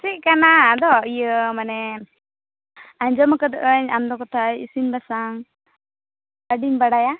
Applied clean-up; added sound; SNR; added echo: none; none; none; none.